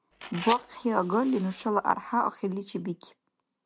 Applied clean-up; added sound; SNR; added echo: none; Fire; 11 dB; none.